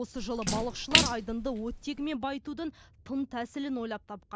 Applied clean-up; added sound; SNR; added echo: none; Splash, splatter; -1 dB; none.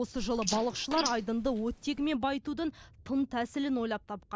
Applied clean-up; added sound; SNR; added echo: neural mask model Resemble Enhance denoiser.